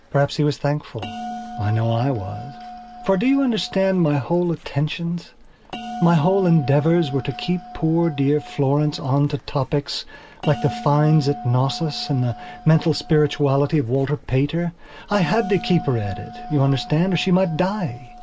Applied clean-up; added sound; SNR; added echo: none; Bell; 15 dB; none.